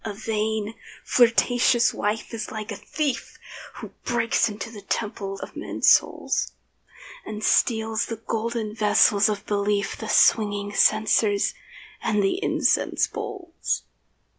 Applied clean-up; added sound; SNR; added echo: none; none; none; none.